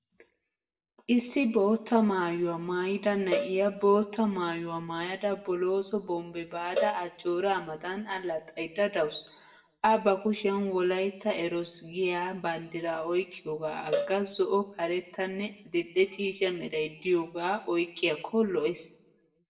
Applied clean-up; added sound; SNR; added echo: none; Cowbell; 9 dB; reverberation time 0.6 s.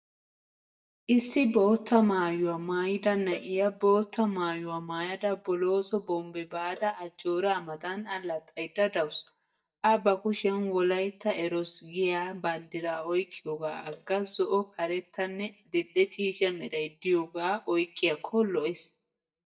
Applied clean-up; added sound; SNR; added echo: neural mask model DeepFilterNet 3.